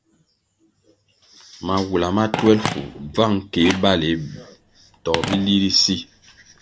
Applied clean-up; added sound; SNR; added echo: none; Telephone; 11 dB; none.